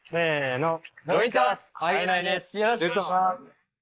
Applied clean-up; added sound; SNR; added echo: neural mask model Resemble Enhance denoiser.